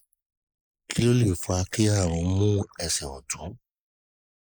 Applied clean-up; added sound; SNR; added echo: neural mask model Resemble Enhance denoiser.